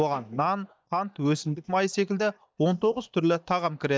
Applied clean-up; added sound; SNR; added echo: neural mask model DeepFilterNet 3.